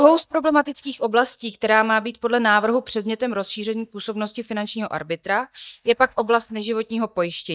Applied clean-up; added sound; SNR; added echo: neural mask model DeepFilterNet 3.